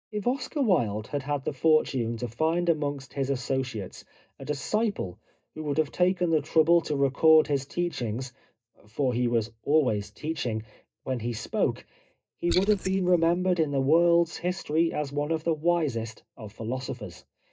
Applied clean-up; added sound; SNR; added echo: neural mask model DeepFilterNet 3.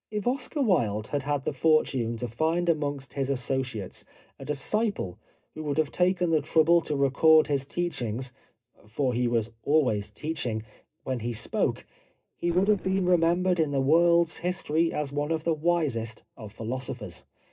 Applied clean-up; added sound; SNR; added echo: neural separator model SepFormer DNS4.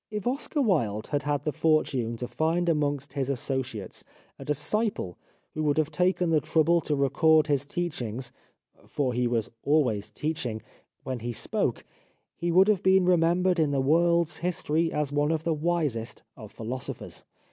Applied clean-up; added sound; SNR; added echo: none; none; none; none.